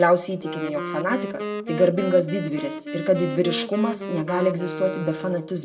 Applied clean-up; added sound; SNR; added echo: none; Wind instrument, woodwind instrument; 8 dB; reverberation time 0.3 s.